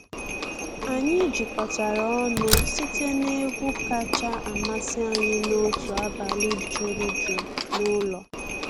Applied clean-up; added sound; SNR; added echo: none; Livestock, farm animals, working animals + Slam; 1 dB; none.